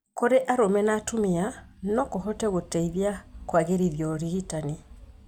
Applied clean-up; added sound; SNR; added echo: none; none; none; none.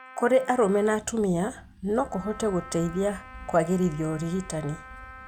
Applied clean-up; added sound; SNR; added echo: none; Wind instrument, woodwind instrument; 19 dB; none.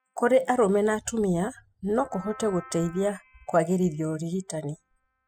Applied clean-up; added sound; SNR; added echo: classical method spectral subtraction.